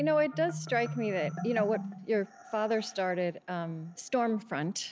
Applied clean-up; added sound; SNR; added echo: none; Marimba, xylophone; 11 dB; none.